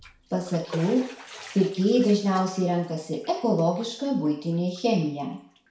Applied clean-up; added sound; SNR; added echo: none; Bathtub (filling or washing); 20 dB; reverberation time 0.6 s.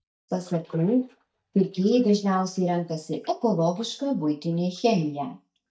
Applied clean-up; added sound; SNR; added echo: neural mask model DeepFilterNet 3.